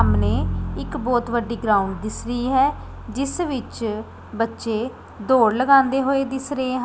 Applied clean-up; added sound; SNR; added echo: none; Bowed string instrument; 7 dB; none.